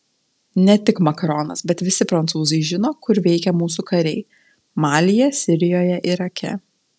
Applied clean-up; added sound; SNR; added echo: none; none; none; none.